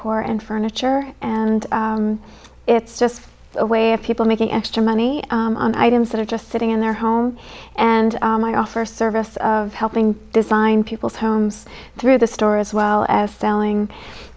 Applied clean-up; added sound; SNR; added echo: none; none; none; none.